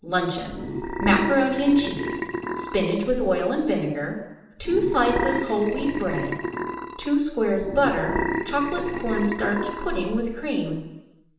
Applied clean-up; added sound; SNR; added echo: none; Burping, eructation; 5 dB; reverberation time 0.8 s.